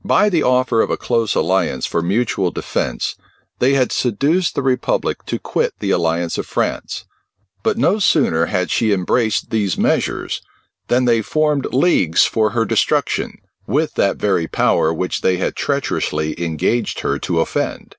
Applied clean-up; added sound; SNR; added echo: none; none; none; none.